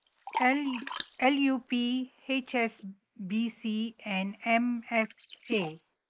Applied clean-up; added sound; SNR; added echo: neural mask model Resemble Enhance denoiser.